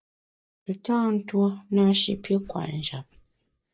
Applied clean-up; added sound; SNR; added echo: neural mask model DeepFilterNet 3.